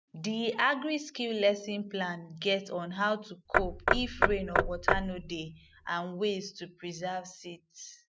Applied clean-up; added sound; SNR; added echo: none; Knock / Wood; -3 dB; none.